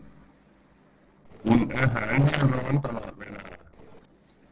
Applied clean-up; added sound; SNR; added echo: neural separator model SepFormer DNS4.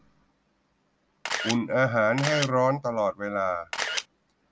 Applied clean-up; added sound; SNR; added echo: none; Camera; 2 dB; none.